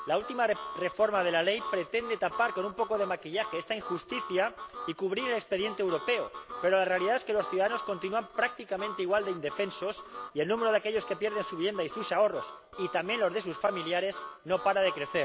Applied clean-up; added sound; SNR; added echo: none; Harmonica; 12 dB; none.